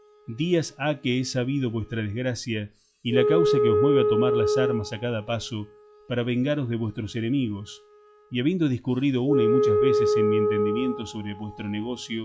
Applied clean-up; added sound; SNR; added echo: classical method log-MMSE.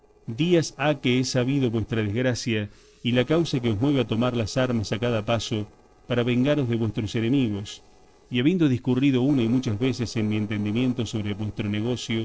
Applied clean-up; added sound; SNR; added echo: neural separator model SepFormer DNS4.